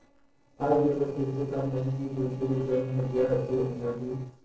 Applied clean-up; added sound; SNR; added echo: neural separator model SepFormer DNS4.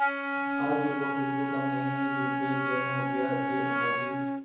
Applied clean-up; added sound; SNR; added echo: none; Wind instrument, woodwind instrument; -5 dB; reverberation time 1.0 s.